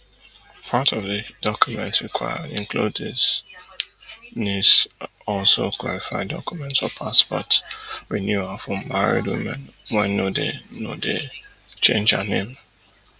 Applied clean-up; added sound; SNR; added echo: none; none; none; none.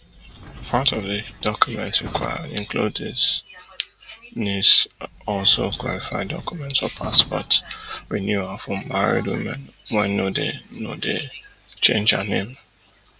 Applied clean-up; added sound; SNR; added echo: none; Drawer open or close; 15 dB; none.